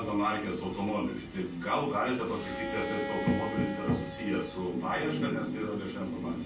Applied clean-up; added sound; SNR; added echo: none; Bowed string instrument; 11 dB; reverberation time 0.1 s.